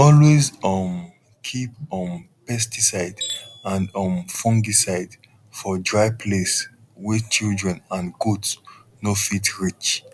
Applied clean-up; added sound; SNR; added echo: none; Tools; 17 dB; none.